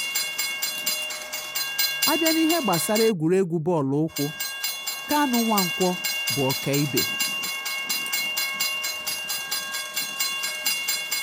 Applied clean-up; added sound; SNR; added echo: none; Train; 1 dB; none.